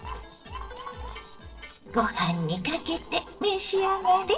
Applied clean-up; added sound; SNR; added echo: neural separator model SepFormer DNS4.